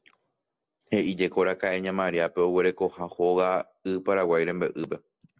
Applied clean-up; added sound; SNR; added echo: none; none; none; none.